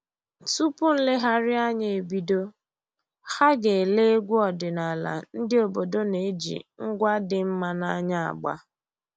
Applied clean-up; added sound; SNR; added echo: none; none; none; none.